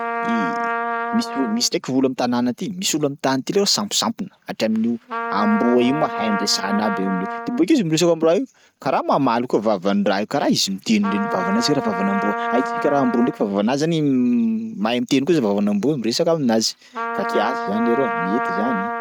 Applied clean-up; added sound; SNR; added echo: neural mask model RNNoise.